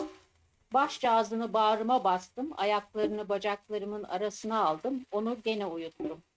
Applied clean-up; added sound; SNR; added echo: neural mask model RNNoise.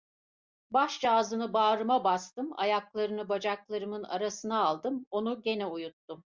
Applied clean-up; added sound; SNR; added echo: none; none; none; none.